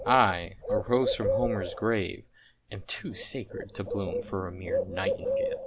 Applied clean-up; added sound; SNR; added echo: none; Bird; 3 dB; none.